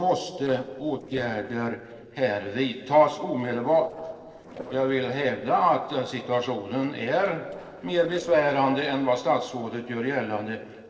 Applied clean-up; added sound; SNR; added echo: neural separator model SepFormer DNS4.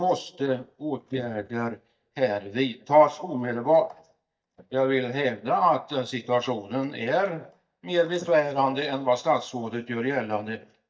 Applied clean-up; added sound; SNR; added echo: neural mask model DeepFilterNet 3.